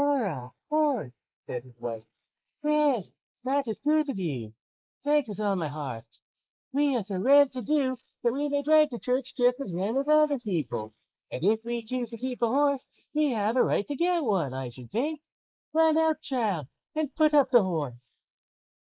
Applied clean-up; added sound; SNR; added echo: neural mask model Resemble Enhance denoiser.